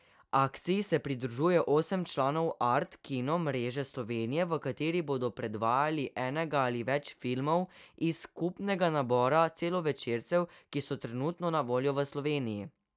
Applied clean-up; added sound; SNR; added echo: none; none; none; none.